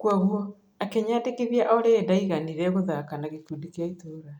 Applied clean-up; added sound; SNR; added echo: none; none; none; none.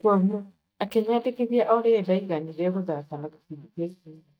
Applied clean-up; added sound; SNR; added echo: neural mask model DeepFilterNet 3.